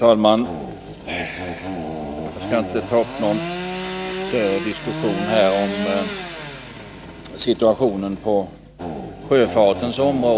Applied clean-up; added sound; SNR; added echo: none; Sawing / Engine; 8 dB; none.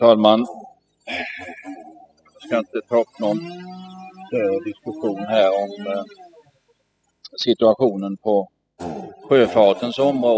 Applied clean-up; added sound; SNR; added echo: classical method spectral subtraction.